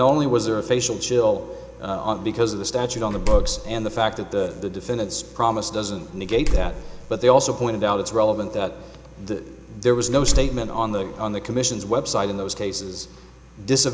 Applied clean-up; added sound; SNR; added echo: none; Slam; 2 dB; none.